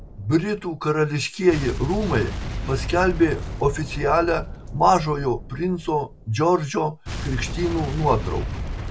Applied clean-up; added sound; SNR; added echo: none; Boom; 8 dB; none.